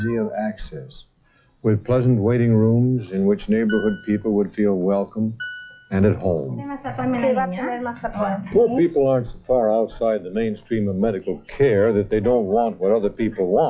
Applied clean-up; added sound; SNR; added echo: classical method log-MMSE.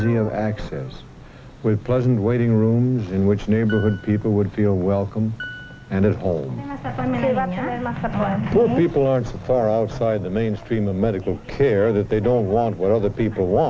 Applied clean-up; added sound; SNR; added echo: none; Piano; 19 dB; none.